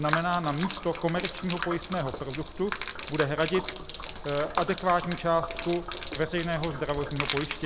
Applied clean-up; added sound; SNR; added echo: none; Gurgling / Liquid; 4 dB; none.